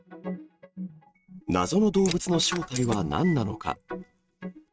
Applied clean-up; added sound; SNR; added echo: neural mask model RNNoise.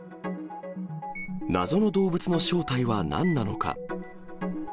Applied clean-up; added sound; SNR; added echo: none; none; none; none.